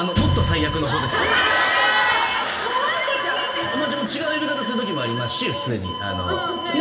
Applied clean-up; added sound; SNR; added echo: none; Alarm; 7 dB; reverberation time 1.8 s.